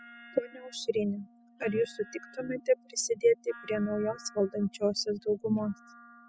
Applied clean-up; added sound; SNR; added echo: classical method spectral subtraction.